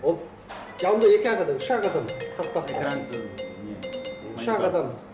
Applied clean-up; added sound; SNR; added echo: none; Doorbell; 12 dB; none.